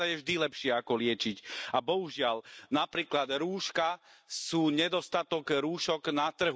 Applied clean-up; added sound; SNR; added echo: none; none; none; none.